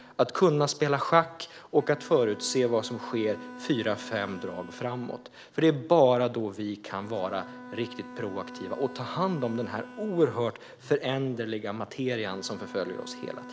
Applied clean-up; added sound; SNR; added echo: none; Bowed string instrument; 17 dB; none.